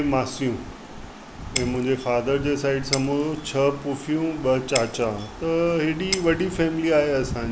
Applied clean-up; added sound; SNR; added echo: none; Shatter; 12 dB; none.